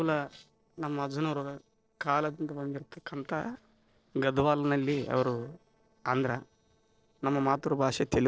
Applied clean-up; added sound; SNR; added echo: neural separator model SepFormer DNS4.